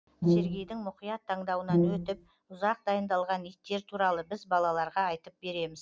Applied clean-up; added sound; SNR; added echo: none; Brass instrument; -5 dB; none.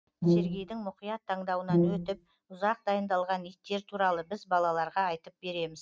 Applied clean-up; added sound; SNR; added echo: neural mask model RNNoise.